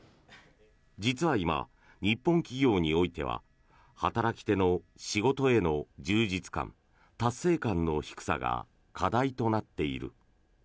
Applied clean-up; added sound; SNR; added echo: none; none; none; none.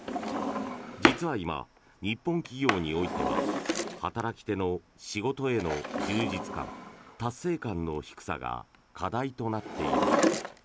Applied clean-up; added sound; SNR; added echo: none; Drawer open or close; -1 dB; none.